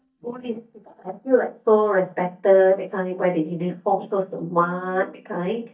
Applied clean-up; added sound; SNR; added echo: neural mask model DeepFilterNet 3.